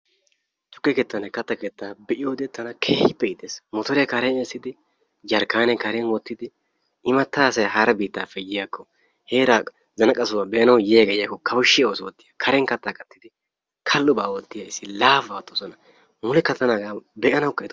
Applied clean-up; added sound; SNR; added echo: none; none; none; none.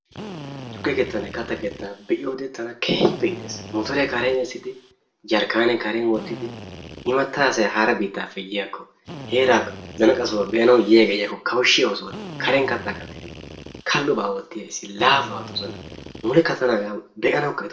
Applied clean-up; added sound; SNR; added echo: none; Drill; 17 dB; reverberation time 0.4 s.